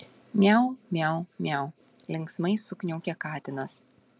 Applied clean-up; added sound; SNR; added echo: none; none; none; none.